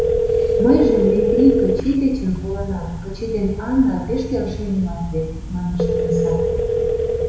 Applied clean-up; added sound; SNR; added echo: none; Telephone; 0 dB; reverberation time 1.0 s.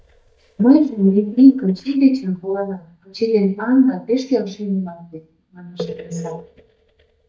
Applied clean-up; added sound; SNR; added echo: neural mask model DeepFilterNet 3.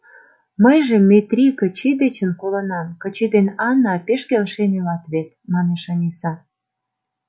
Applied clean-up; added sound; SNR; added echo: none; none; none; none.